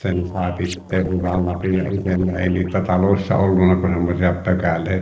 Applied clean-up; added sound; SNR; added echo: neural separator model SepFormer DNS4.